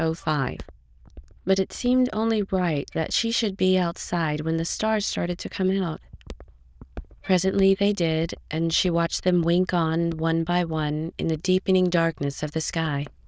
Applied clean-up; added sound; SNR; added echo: neural diffusion model UNIVERSE++.